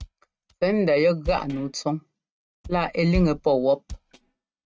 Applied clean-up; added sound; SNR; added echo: neural mask model RNNoise.